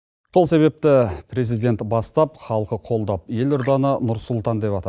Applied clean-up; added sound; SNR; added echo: neural mask model DeepFilterNet 3.